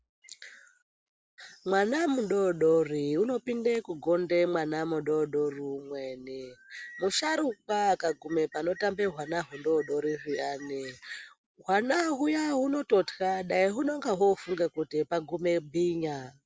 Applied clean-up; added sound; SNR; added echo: none; none; none; none.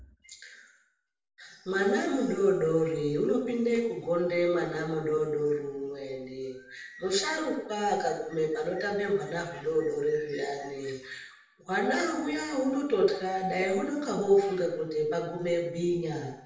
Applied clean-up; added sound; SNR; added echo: none; none; none; reverberation time 0.7 s.